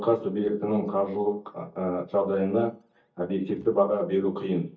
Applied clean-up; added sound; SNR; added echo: neural mask model DeepFilterNet 3.